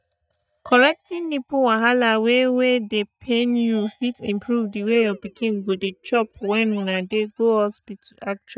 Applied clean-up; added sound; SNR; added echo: neural mask model DeepFilterNet 3.